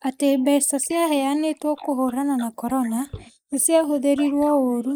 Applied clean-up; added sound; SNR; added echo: neural mask model Resemble Enhance denoiser.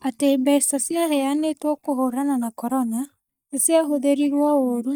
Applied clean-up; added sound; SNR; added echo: neural mask model DeepFilterNet 3.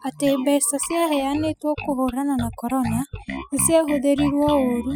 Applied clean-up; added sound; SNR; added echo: classical method spectral subtraction.